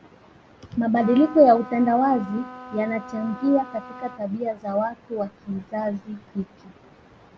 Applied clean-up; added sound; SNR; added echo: none; Trumpet; 16 dB; none.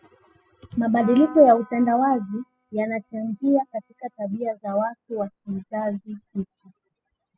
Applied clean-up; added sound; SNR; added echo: classical method spectral subtraction.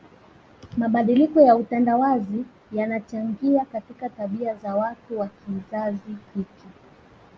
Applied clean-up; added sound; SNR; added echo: none; none; none; none.